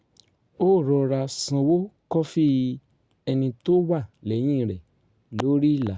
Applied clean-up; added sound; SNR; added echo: none; none; none; none.